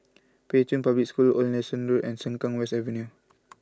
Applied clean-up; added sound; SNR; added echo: none; none; none; none.